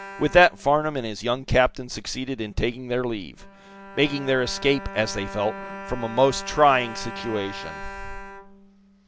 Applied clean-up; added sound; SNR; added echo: none; Bowed string instrument; 15 dB; none.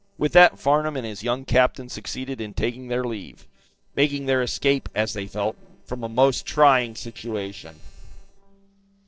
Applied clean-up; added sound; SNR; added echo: neural separator model SepFormer DNS4.